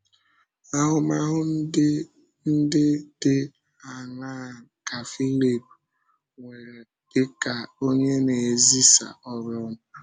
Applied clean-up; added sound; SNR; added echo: none; none; none; none.